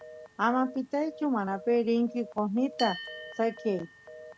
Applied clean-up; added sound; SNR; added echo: none; Bell + Telephone; 15 dB; none.